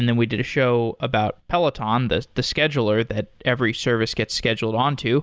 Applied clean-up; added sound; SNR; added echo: none; none; none; none.